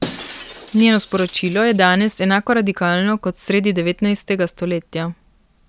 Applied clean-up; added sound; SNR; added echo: none; Shatter; 17 dB; none.